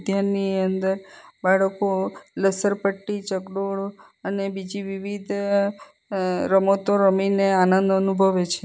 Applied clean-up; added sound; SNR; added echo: none; none; none; none.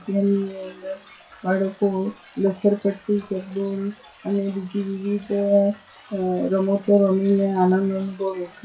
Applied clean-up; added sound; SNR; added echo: classical method WPE with log-MMSE.